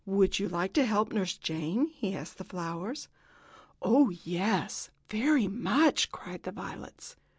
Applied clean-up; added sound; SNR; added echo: none; none; none; none.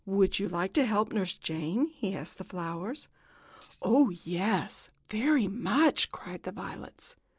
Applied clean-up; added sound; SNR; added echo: neural mask model Resemble Enhance denoiser.